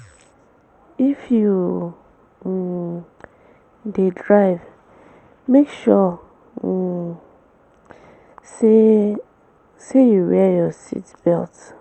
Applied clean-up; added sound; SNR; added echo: none; none; none; none.